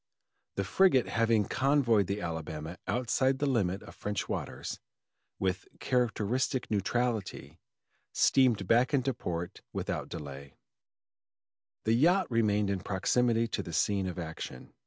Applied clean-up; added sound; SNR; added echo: none; none; none; none.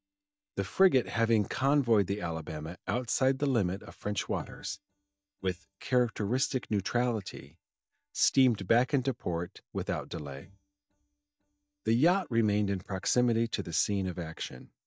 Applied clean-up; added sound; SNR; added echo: neural mask model DeepFilterNet 3.